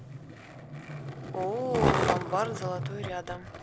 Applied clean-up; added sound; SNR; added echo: none; Skateboard; -2 dB; none.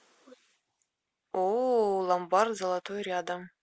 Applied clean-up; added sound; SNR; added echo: none; none; none; none.